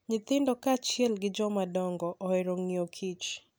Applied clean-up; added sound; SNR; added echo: none; none; none; none.